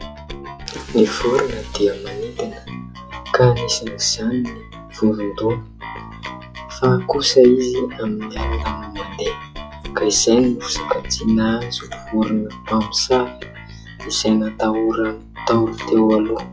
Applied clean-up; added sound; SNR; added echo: classical method log-MMSE.